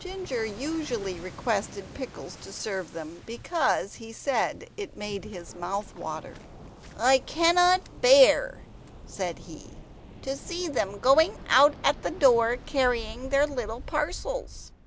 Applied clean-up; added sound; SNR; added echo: none; Waves, surf; 16 dB; none.